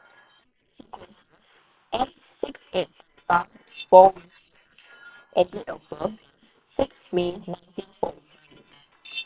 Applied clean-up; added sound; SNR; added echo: neural separator model SepFormer WHAM!.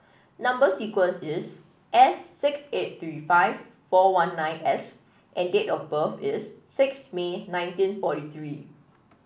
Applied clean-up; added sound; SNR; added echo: none; none; none; none.